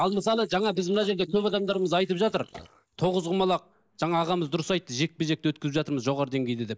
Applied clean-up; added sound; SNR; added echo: neural mask model Resemble Enhance denoiser.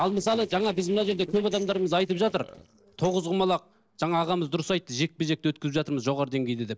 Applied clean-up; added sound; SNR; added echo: neural separator model SepFormer DNS4.